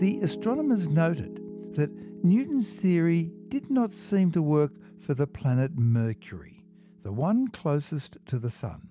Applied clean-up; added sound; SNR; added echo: none; Piano; 16 dB; none.